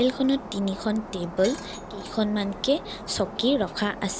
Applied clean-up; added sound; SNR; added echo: none; Shatter; 12 dB; none.